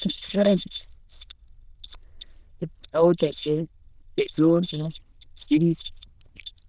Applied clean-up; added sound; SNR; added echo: neural diffusion model UNIVERSE++.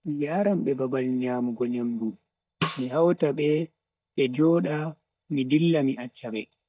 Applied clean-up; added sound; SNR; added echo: neural mask model DeepFilterNet 3.